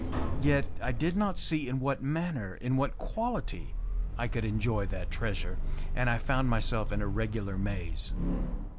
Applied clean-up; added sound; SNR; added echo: none; Sliding door; 0 dB; none.